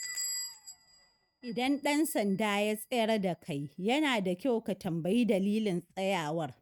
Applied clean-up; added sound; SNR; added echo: neural mask model RNNoise.